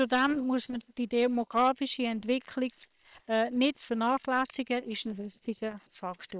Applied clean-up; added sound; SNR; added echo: neural separator model SepFormer WHAM!.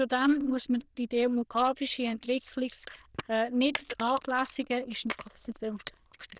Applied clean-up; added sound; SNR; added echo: neural diffusion model UNIVERSE++.